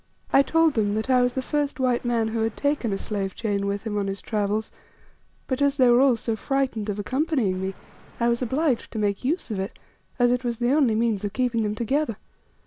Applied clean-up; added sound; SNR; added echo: none; Cricket; 12 dB; none.